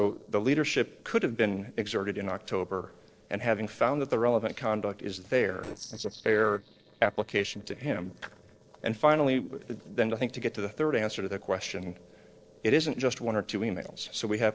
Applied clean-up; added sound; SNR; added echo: neural separator model SepFormer DNS4.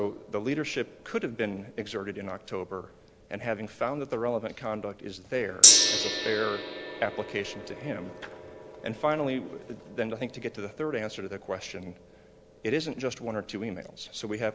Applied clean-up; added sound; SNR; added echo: none; Gong; -2 dB; none.